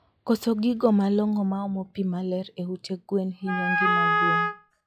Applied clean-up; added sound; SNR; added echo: classical method log-MMSE.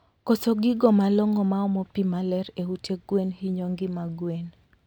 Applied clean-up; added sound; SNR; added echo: none; none; none; none.